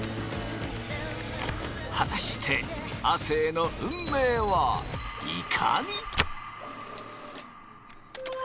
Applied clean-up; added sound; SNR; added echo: none; Harp + Camera; 9 dB; none.